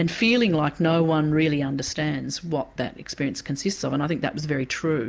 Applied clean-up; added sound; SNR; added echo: none; none; none; none.